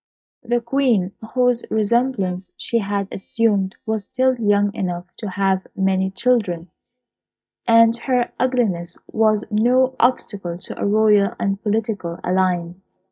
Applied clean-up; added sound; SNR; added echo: neural mask model DeepFilterNet 3.